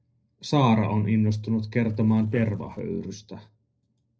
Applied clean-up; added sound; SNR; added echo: neural separator model SepFormer DNS4.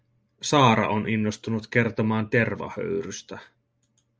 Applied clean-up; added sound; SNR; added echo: none; none; none; none.